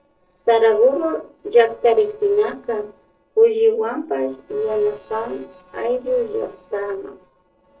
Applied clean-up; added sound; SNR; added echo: neural separator model SepFormer DNS4.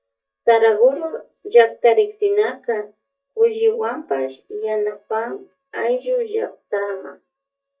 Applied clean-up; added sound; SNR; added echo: neural mask model DeepFilterNet 3.